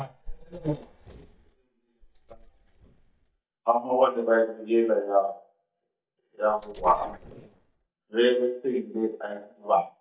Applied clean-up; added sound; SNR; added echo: neural mask model DeepFilterNet 3.